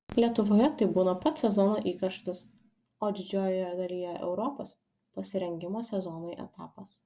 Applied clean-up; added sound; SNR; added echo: none; none; none; none.